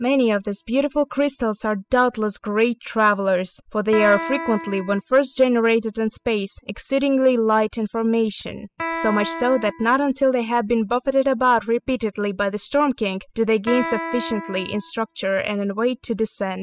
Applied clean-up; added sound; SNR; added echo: classical method spectral subtraction.